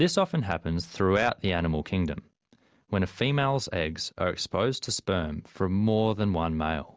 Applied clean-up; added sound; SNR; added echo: none; none; none; none.